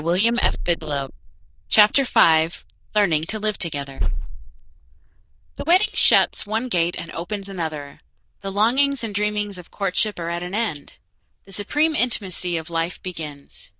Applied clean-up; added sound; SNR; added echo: neural diffusion model UNIVERSE++.